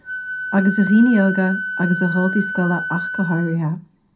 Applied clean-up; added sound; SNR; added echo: none; Wind instrument, woodwind instrument; 8 dB; reverberation time 0.2 s.